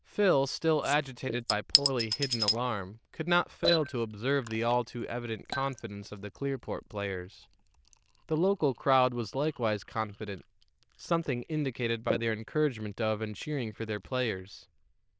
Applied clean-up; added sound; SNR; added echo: neural diffusion model UNIVERSE++.